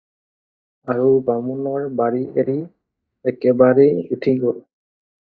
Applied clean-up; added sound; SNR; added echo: neural mask model DeepFilterNet 3.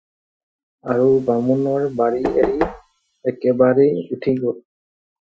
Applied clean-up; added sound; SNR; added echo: classical method Wiener filter.